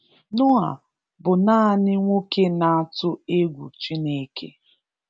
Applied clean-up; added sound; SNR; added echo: none; none; none; none.